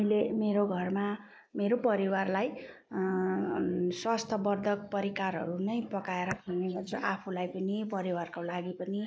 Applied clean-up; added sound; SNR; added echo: neural mask model Resemble Enhance denoiser.